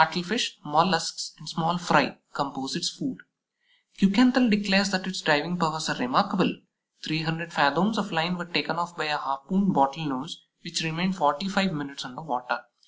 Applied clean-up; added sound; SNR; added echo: none; none; none; none.